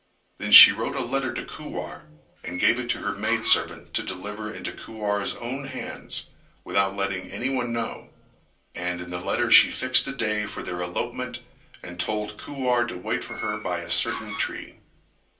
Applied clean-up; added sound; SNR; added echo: none; Door; 11 dB; reverberation time 0.3 s.